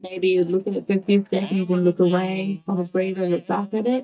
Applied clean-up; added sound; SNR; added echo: neural mask model DeepFilterNet 3.